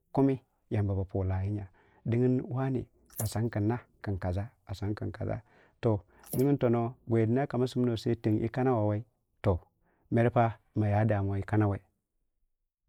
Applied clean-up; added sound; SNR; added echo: neural mask model Resemble Enhance denoiser.